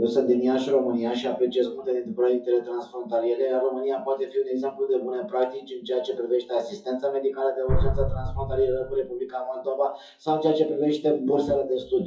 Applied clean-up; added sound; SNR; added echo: classical method WPE with log-MMSE.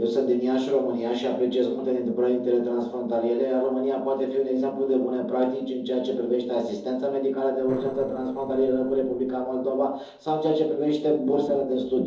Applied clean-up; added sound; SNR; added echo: neural separator model SepFormer DNS4.